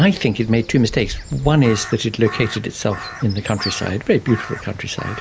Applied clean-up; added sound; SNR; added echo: none; Crow; 13 dB; none.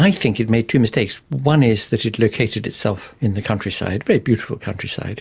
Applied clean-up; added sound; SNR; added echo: none; none; none; none.